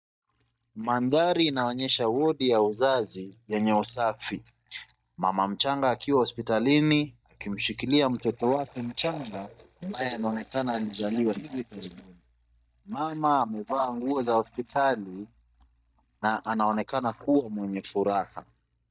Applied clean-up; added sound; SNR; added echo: neural mask model DeepFilterNet 3.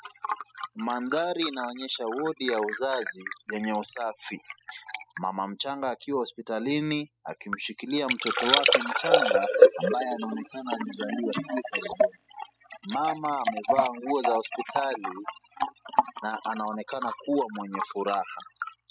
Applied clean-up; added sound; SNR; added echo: classical method spectral subtraction.